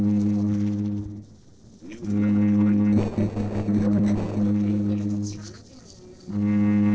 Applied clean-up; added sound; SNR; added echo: neural separator model SepFormer DNS4.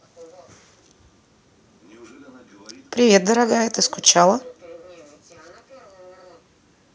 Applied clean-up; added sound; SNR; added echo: none; none; none; none.